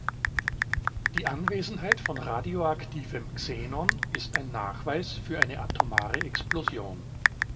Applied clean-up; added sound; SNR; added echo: none; Typing; -4 dB; reverberation time 1.2 s.